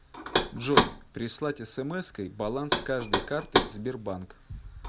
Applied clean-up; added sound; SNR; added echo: none; Knock; -2 dB; none.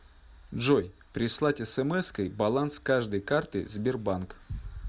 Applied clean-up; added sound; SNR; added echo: none; none; none; none.